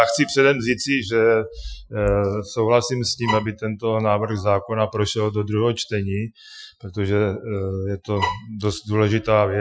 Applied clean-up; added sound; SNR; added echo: classical method Wiener filter.